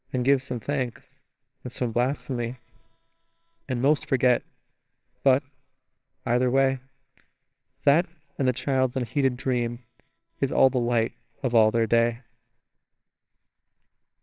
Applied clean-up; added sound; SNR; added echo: neural separator model SepFormer WHAMR!.